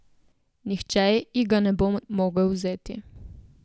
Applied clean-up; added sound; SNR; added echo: none; none; none; none.